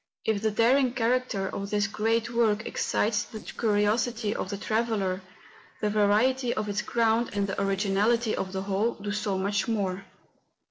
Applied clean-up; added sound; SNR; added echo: neural separator model SepFormer DNS4.